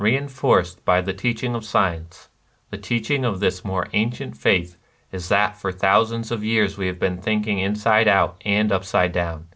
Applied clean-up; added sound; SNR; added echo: none; none; none; none.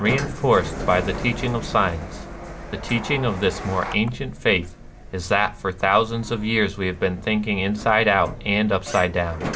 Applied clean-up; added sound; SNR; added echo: none; Sliding door; 10 dB; none.